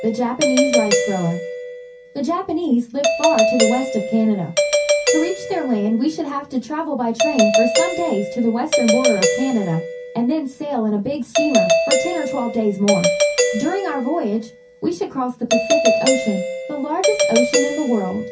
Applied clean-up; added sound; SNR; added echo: none; Doorbell; -1 dB; reverberation time 0.3 s.